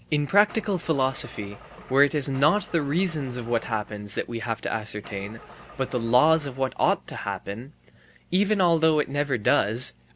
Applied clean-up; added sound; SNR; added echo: none; Engine starting / Car; 20 dB; none.